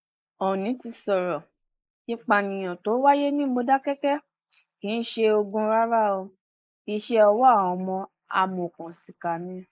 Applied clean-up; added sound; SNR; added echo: neural mask model Resemble Enhance denoiser.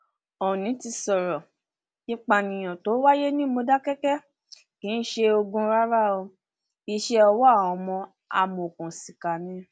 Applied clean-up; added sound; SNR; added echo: none; none; none; none.